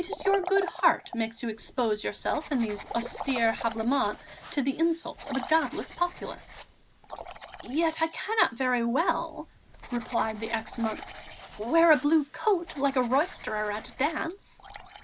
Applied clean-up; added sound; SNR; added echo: none; Writing + Liquid; 15 dB; none.